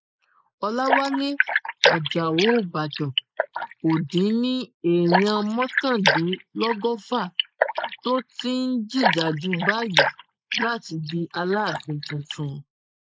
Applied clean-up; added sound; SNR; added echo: neural mask model Resemble Enhance denoiser.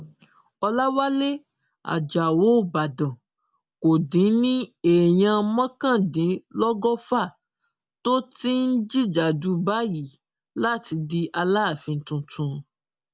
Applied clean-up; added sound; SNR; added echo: none; none; none; none.